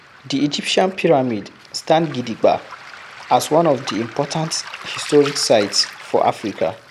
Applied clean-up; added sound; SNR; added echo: none; Waves, surf; 17 dB; none.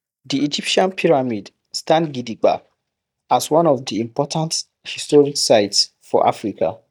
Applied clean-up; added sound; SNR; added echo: neural mask model DeepFilterNet 3.